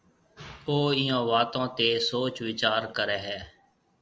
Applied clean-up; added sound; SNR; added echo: none; none; none; none.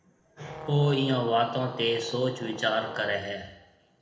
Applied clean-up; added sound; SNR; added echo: none; Brass instrument; 14 dB; reverberation time 0.8 s.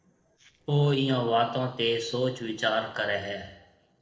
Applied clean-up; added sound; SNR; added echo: neural separator model SepFormer DNS4.